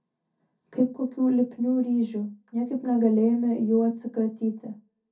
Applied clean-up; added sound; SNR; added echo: none; none; none; reverberation time 0.3 s.